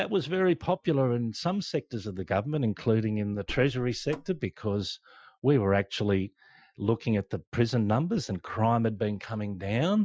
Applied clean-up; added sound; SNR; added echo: classical method Wiener filter.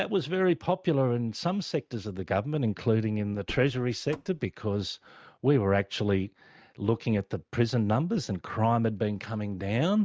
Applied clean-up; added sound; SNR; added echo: neural mask model RNNoise.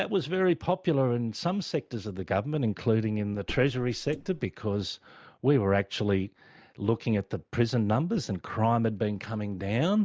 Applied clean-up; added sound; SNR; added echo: neural mask model Resemble Enhance denoiser.